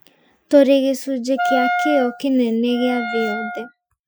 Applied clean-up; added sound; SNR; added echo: classical method Wiener filter.